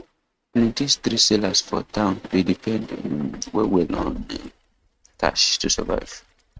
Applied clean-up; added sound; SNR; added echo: neural mask model RNNoise.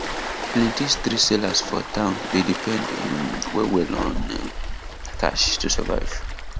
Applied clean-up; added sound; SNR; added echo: none; Waves, surf; 4 dB; none.